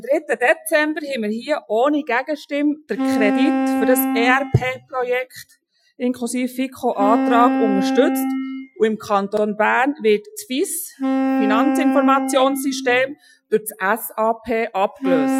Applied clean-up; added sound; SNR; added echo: classical method Wiener filter.